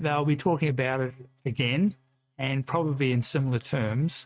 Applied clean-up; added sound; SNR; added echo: neural mask model RNNoise.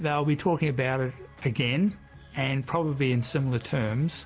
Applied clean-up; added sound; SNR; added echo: none; none; none; none.